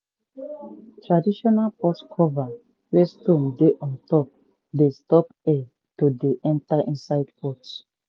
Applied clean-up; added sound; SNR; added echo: none; none; none; none.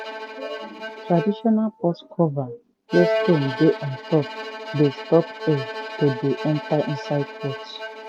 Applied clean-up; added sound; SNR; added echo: none; Bowed string instrument; 8 dB; none.